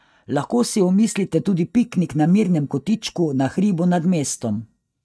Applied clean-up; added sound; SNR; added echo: neural mask model DeepFilterNet 3.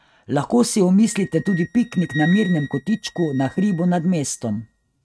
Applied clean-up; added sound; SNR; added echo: neural mask model RNNoise.